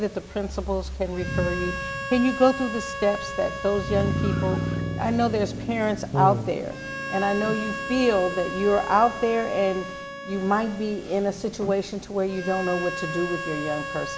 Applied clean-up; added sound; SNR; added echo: none; Harmonica + Motor vehicle (road); 7 dB; none.